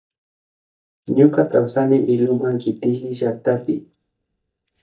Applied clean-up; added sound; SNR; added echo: neural mask model DeepFilterNet 3.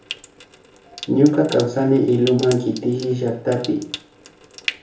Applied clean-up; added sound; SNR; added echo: none; Trickle, dribble / Sink (filling or washing) / Water tap, faucet; 15 dB; reverberation time 0.8 s.